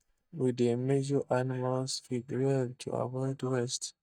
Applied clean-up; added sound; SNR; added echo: neural mask model DeepFilterNet 3.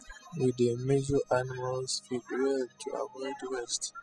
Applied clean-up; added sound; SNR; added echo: classical method spectral subtraction.